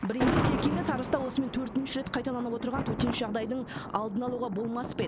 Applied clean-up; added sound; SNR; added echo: none; Thunder; 2 dB; none.